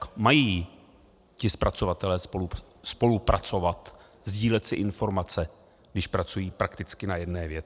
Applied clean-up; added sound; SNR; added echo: none; none; none; none.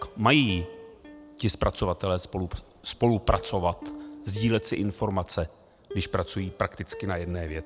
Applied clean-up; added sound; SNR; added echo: none; Plucked string instrument; 17 dB; none.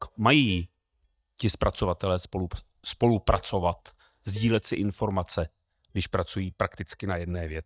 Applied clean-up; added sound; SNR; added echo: neural mask model DeepFilterNet 3.